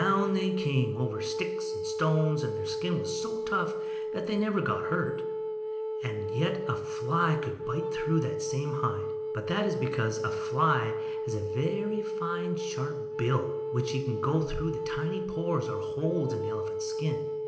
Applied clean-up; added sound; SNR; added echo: none; Wind instrument, woodwind instrument; 2 dB; reverberation time 0.8 s.